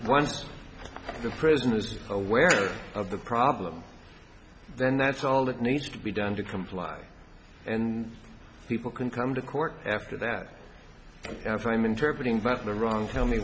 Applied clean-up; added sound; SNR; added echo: none; none; none; none.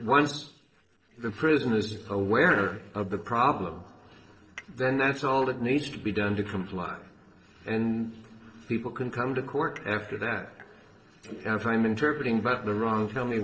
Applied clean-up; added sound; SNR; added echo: neural separator model SepFormer DNS4.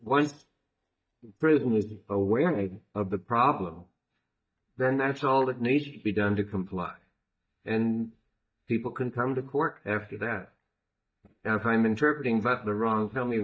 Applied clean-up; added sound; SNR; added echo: neural mask model DeepFilterNet 3.